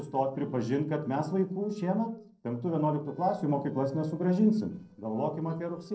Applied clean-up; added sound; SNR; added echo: neural separator model SepFormer DNS4.